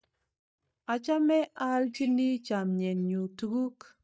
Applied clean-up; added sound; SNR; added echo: neural mask model DeepFilterNet 3.